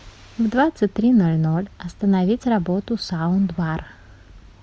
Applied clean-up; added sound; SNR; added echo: none; none; none; none.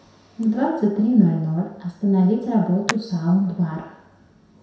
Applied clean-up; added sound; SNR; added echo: none; Hands; 18 dB; reverberation time 0.7 s.